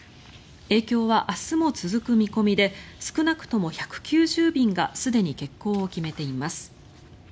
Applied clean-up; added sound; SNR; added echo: none; none; none; none.